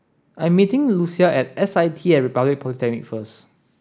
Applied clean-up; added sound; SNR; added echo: none; none; none; none.